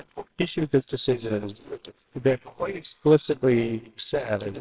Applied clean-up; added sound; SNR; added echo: neural separator model SepFormer WHAMR!.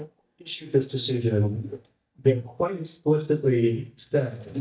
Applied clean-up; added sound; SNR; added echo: neural mask model DeepFilterNet 3.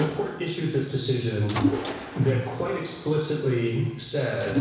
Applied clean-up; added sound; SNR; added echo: none; Mechanisms; 7 dB; reverberation time 1.1 s.